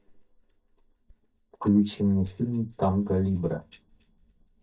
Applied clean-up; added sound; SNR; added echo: neural mask model DeepFilterNet 3.